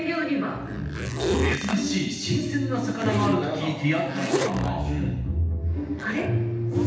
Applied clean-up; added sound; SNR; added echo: none; Zipper (clothing); 8 dB; reverberation time 0.9 s.